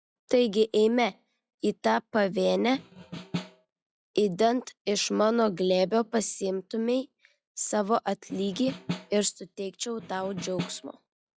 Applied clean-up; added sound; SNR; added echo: classical method log-MMSE.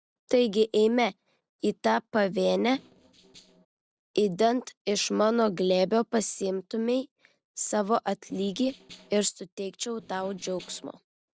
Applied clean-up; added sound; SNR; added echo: neural separator model SepFormer DNS4.